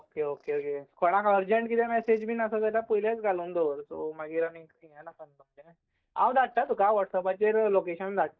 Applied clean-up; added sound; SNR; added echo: neural mask model DeepFilterNet 3.